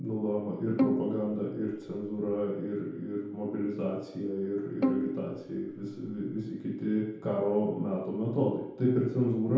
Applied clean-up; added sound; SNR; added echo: none; Bowed string instrument; 3 dB; reverberation time 0.8 s.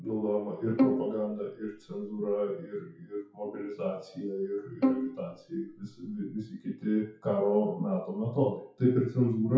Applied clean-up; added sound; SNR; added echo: classical method WPE with log-MMSE.